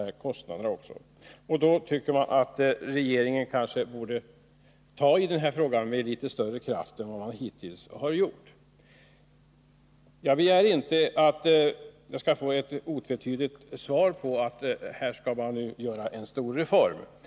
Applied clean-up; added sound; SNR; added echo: none; none; none; none.